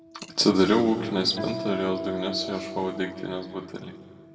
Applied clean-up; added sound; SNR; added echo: none; Acoustic guitar; 11 dB; reverberation time 1.6 s.